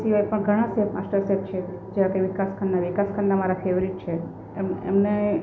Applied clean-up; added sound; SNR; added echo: none; none; none; none.